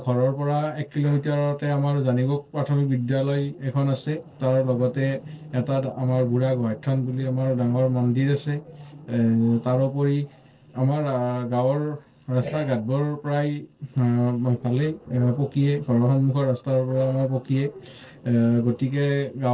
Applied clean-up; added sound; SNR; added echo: neural separator model SepFormer DNS4.